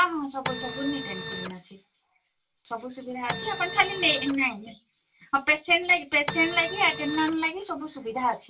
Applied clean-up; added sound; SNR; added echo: none; Printer; 6 dB; reverberation time 0.1 s.